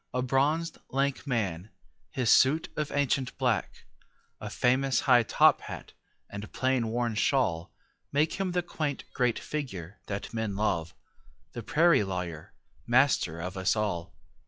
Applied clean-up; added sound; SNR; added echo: classical method log-MMSE.